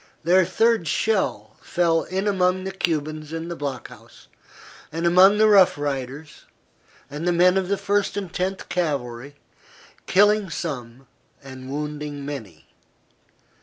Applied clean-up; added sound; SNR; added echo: none; none; none; none.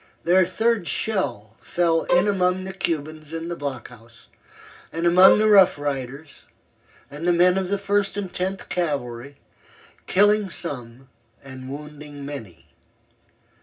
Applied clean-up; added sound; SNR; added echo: none; Bowed string instrument; 3 dB; reverberation time 0.4 s.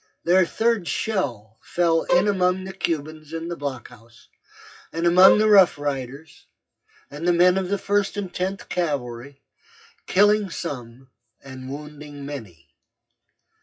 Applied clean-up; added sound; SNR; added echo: classical method WPE with log-MMSE.